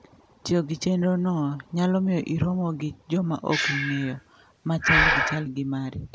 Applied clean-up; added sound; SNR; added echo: none; Breathing; 4 dB; none.